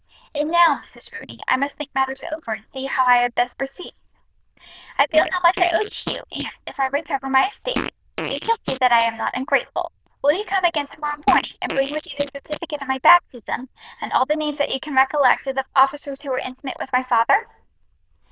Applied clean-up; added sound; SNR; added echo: neural diffusion model UNIVERSE++.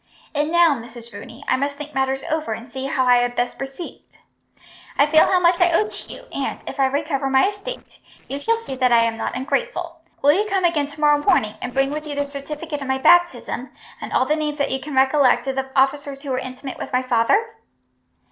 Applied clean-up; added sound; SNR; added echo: neural separator model SepFormer DNS4.